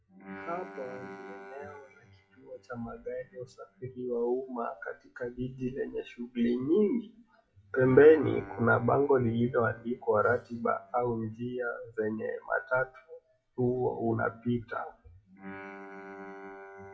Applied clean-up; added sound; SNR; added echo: classical method WPE with log-MMSE.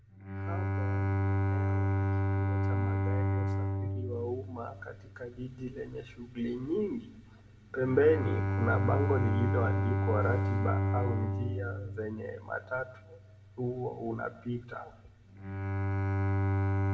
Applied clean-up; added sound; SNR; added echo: none; Bowed string instrument; -4 dB; reverberation time 0.8 s.